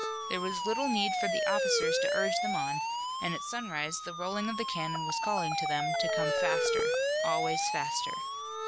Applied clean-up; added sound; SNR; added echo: none; Siren; -4 dB; none.